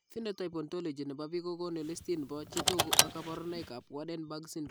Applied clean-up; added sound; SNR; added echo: none; Car; -4 dB; none.